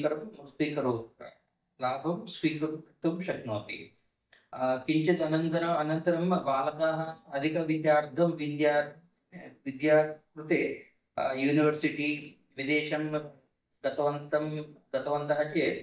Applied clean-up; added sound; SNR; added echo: neural mask model DeepFilterNet 3.